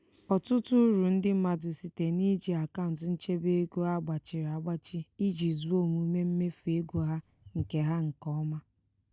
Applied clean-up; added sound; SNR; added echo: none; Walk, footsteps / Bird vocalization, bird call, bird song; 16 dB; none.